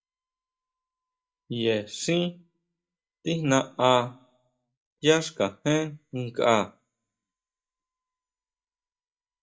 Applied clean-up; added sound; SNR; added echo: neural mask model DeepFilterNet 3.